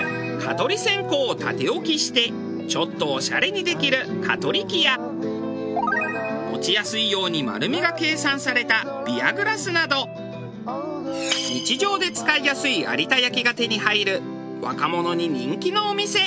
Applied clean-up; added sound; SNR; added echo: none; none; none; none.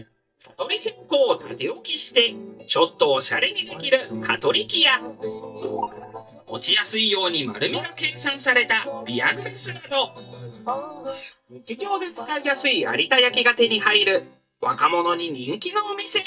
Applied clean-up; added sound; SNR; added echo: neural mask model DeepFilterNet 3.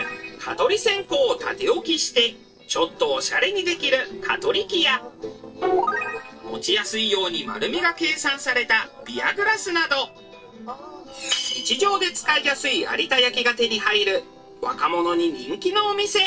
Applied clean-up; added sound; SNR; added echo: neural separator model SepFormer DNS4.